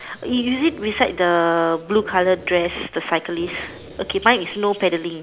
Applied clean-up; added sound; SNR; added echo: none; Growling; 20 dB; none.